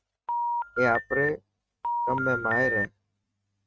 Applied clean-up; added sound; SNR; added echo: neural mask model RNNoise.